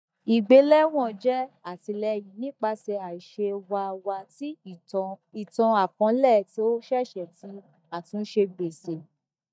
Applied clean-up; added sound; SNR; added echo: neural mask model DeepFilterNet 3.